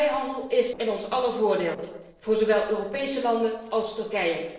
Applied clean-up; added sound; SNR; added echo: neural separator model SepFormer DNS4.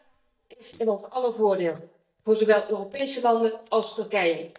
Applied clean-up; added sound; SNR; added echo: neural mask model DeepFilterNet 3.